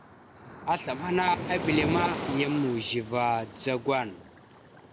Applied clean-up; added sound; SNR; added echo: none; Waves, surf; 8 dB; none.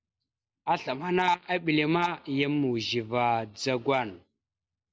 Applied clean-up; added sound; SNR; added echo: none; none; none; none.